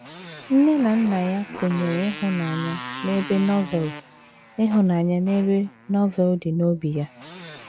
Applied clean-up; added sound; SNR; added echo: none; Motorcycle; 15 dB; none.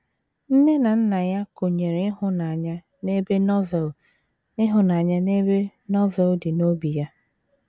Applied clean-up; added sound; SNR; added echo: none; none; none; none.